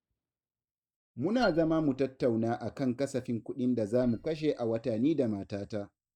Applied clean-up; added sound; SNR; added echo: neural mask model DeepFilterNet 3.